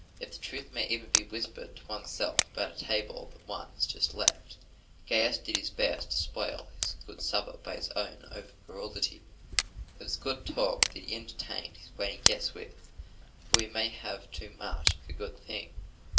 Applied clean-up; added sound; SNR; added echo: none; Tick; 0 dB; reverberation time 0.2 s.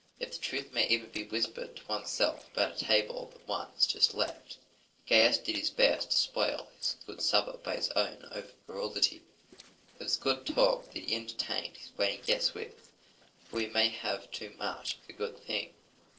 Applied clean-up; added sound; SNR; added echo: neural separator model SepFormer DNS4.